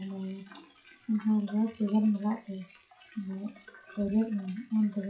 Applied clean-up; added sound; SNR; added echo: classical method WPE with log-MMSE.